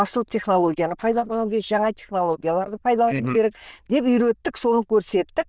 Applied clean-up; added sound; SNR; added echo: neural diffusion model UNIVERSE++.